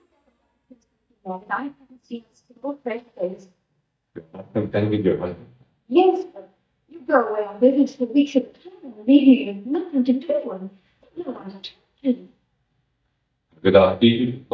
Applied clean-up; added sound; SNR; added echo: neural mask model DeepFilterNet 3.